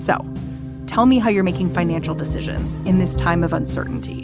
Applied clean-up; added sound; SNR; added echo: none; none; none; none.